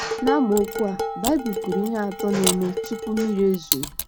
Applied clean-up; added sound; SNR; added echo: none; Dishes, pots, and pans + Mechanisms; 4 dB; none.